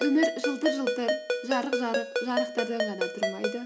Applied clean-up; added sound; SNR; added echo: none; Ringtone; -1 dB; none.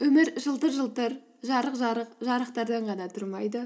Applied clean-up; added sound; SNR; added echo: none; none; none; none.